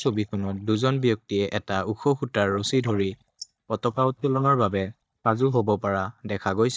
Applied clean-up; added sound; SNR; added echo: neural mask model DeepFilterNet 3.